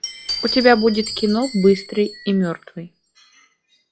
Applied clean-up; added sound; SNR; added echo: classical method log-MMSE.